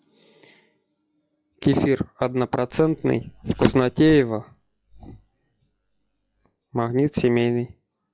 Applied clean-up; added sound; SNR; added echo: classical method log-MMSE.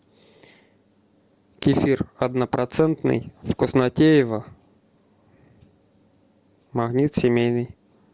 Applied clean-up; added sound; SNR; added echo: none; none; none; none.